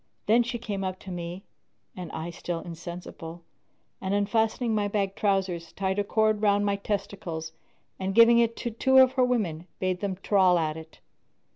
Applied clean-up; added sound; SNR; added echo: none; none; none; none.